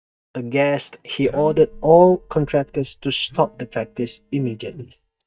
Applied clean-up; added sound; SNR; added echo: neural mask model DeepFilterNet 3.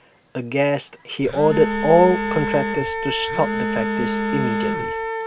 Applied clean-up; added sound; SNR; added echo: none; Wind instrument, woodwind instrument + Telephone; 3 dB; none.